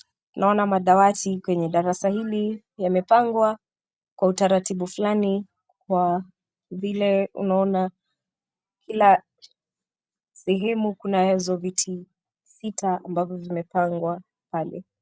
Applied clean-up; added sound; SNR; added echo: none; none; none; none.